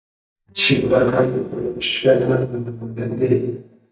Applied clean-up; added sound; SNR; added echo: neural mask model DeepFilterNet 3.